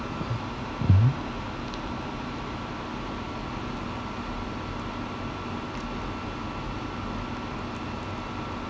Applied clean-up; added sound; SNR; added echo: none; none; none; none.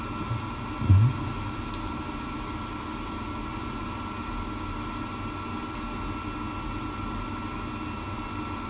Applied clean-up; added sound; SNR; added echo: none; none; none; reverberation time 1.9 s.